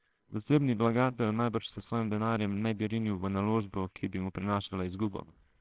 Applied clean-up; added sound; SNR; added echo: neural separator model SepFormer WHAMR!.